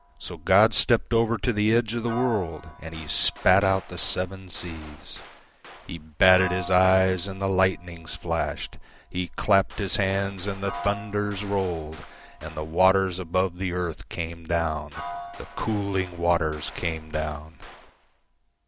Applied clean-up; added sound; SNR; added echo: none; Gunshot, gunfire + Piano; 17 dB; none.